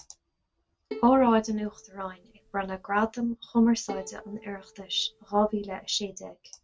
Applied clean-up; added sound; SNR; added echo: none; Bowed string instrument; 18 dB; none.